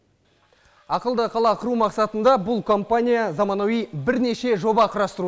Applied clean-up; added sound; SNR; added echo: none; none; none; none.